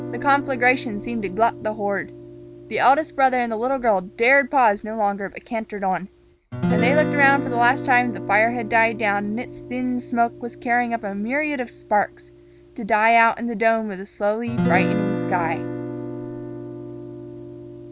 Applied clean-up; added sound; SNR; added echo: none; Guitar; 8 dB; none.